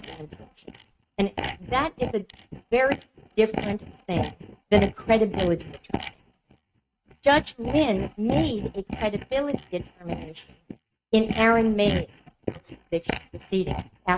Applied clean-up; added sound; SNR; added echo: neural mask model RNNoise.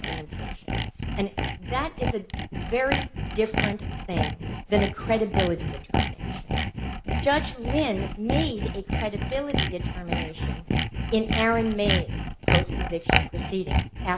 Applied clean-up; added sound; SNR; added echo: none; Sawing; -1 dB; none.